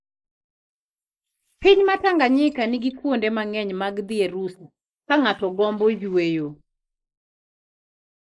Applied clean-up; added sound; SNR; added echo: neural mask model Resemble Enhance denoiser.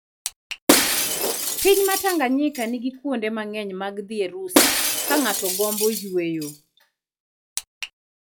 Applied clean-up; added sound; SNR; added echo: classical method log-MMSE.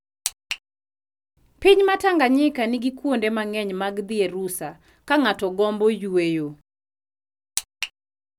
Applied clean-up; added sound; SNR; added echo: none; none; none; none.